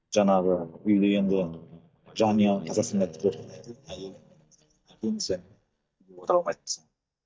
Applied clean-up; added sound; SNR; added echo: neural mask model DeepFilterNet 3.